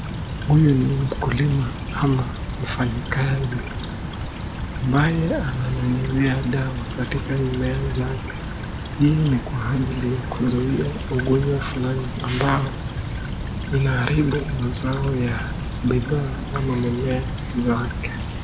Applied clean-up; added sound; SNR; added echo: none; Stream / Trickle, dribble; 5 dB; none.